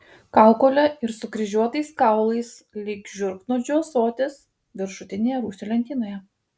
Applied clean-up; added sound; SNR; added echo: none; none; none; none.